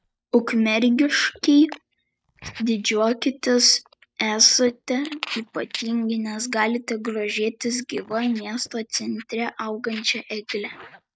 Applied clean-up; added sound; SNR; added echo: neural mask model DeepFilterNet 3.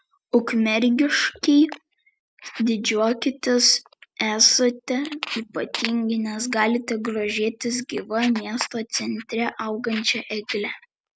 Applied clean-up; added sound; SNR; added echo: none; none; none; none.